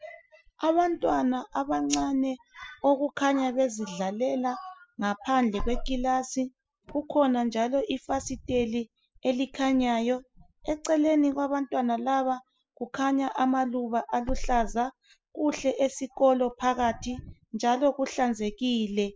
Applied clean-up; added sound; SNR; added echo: classical method spectral subtraction.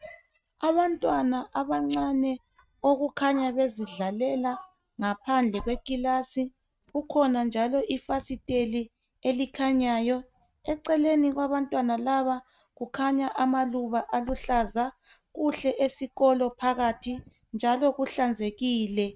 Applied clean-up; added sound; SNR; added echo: neural mask model RNNoise.